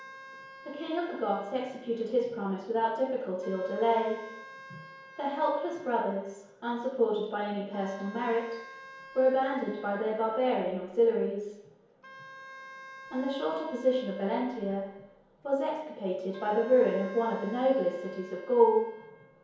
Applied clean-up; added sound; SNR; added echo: none; Wind instrument, woodwind instrument; 20 dB; reverberation time 1.0 s.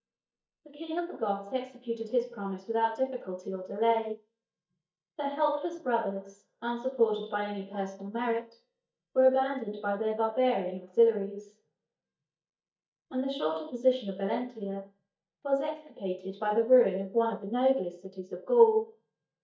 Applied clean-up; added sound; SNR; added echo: neural mask model DeepFilterNet 3.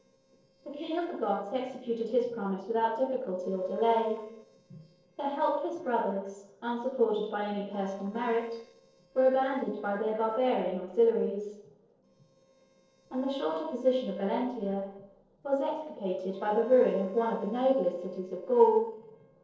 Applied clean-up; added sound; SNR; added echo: neural separator model SepFormer DNS4.